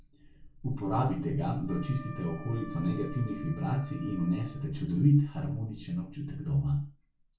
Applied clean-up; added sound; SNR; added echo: none; Wind instrument, woodwind instrument; 19 dB; reverberation time 0.3 s.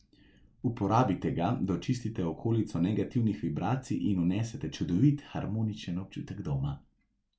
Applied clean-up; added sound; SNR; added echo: none; none; none; none.